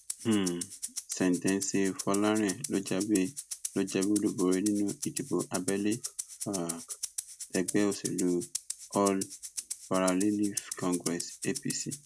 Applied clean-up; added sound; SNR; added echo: none; Rattle (instrument); 9 dB; none.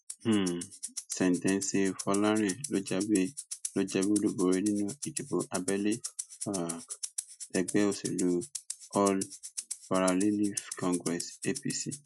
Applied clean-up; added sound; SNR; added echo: classical method Wiener filter.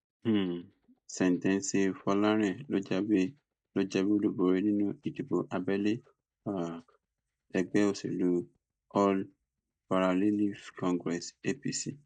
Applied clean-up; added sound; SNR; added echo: neural mask model DeepFilterNet 3.